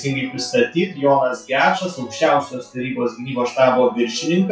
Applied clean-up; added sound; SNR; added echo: classical method WPE with log-MMSE.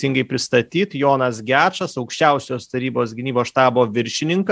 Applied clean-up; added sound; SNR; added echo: none; none; none; none.